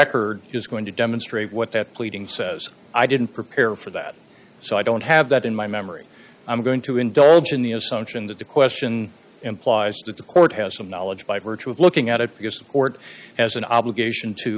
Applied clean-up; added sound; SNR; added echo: none; none; none; none.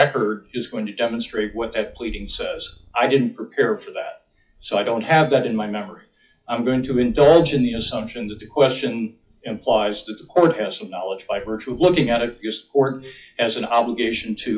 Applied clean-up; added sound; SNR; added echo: classical method WPE with log-MMSE.